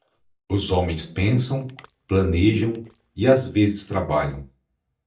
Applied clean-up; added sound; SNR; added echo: neural mask model DeepFilterNet 3.